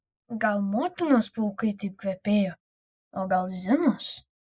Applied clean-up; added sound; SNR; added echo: neural mask model Resemble Enhance denoiser.